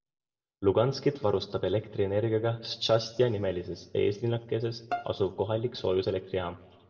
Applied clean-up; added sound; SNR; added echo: none; Bowed string instrument; 13 dB; reverberation time 1.2 s.